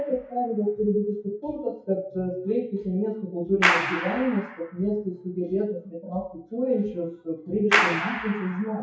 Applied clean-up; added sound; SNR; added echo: classical method WPE with log-MMSE.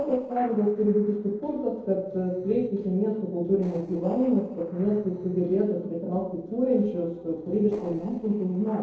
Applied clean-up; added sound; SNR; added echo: neural separator model SepFormer DNS4.